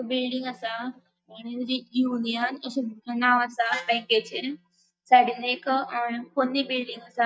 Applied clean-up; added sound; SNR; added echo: neural mask model DeepFilterNet 3.